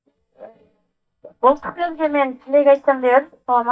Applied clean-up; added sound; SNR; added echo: neural mask model DeepFilterNet 3.